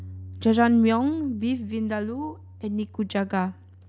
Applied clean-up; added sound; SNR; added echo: none; Bass guitar; 17 dB; none.